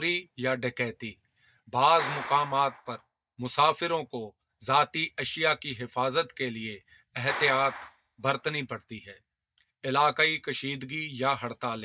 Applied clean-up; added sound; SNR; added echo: neural mask model DeepFilterNet 3.